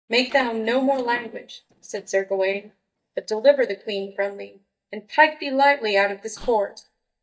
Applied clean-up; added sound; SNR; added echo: neural mask model DeepFilterNet 3.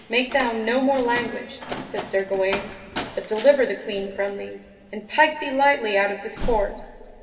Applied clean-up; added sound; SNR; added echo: none; Slam; 11 dB; reverberation time 2.6 s.